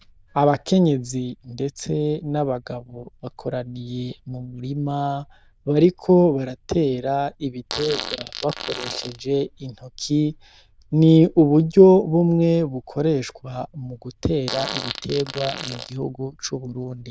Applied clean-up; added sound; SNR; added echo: neural diffusion model UNIVERSE++.